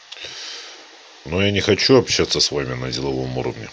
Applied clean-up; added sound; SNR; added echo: none; none; none; none.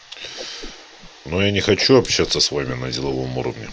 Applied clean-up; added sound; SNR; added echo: none; Whoosh, swoosh, swish; 19 dB; none.